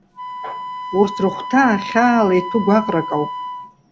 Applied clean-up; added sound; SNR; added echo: none; Wind instrument, woodwind instrument; 10 dB; none.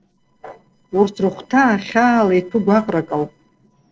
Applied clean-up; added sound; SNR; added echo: neural separator model SepFormer DNS4.